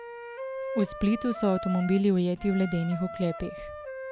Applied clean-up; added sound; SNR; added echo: none; Wind instrument, woodwind instrument; 10 dB; none.